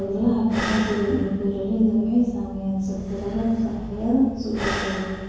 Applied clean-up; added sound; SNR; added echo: none; Breathing; 12 dB; reverberation time 1.3 s.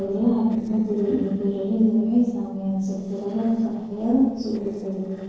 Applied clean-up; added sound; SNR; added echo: neural separator model SepFormer DNS4.